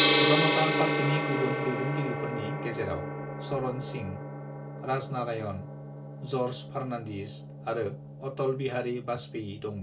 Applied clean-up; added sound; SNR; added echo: none; Gong; -3 dB; reverberation time 0.2 s.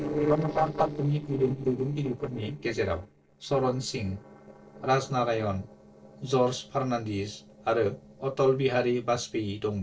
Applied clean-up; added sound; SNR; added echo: neural separator model SepFormer DNS4.